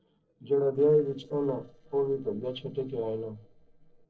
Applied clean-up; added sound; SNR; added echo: neural separator model SepFormer DNS4.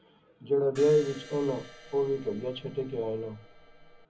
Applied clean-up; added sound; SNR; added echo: none; Crash cymbal; 19 dB; reverberation time 0.4 s.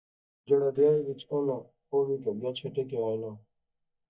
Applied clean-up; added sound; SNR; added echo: neural mask model DeepFilterNet 3.